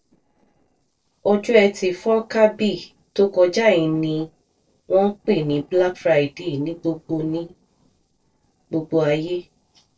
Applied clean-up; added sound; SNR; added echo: neural separator model SepFormer DNS4.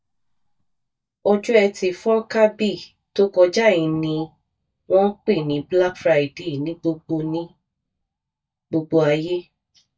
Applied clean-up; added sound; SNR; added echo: neural mask model DeepFilterNet 3.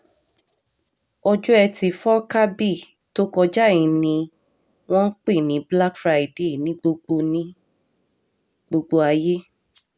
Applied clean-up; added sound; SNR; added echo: none; none; none; none.